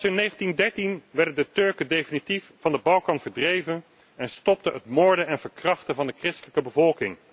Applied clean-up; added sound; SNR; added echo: none; none; none; none.